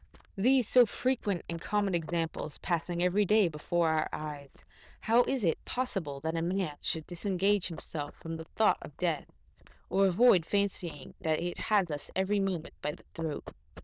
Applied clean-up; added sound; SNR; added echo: neural diffusion model UNIVERSE++.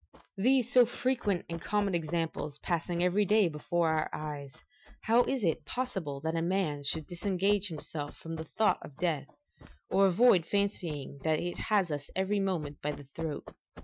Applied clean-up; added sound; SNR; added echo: classical method Wiener filter.